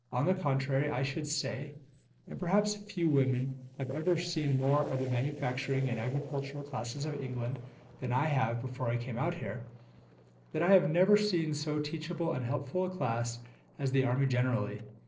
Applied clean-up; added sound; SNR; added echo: neural separator model SepFormer DNS4.